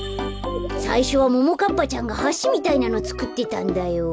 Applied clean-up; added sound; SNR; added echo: none; none; none; none.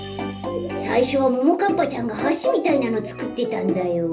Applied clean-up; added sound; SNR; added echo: none; none; none; reverberation time 0.3 s.